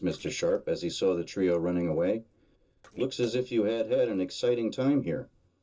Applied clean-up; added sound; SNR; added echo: neural separator model SepFormer DNS4.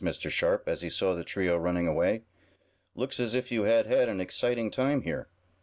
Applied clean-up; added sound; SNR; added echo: none; none; none; none.